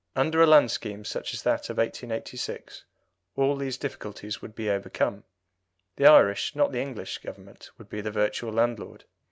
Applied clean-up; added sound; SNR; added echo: none; none; none; none.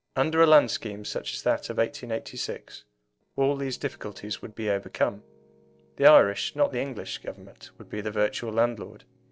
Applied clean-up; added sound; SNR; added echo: neural separator model SepFormer DNS4.